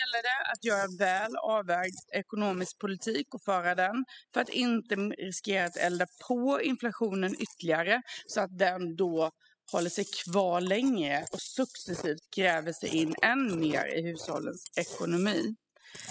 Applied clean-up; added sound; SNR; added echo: classical method spectral subtraction.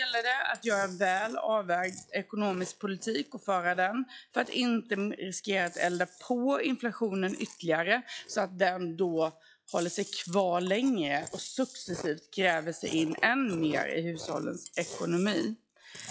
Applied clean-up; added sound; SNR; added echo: classical method log-MMSE.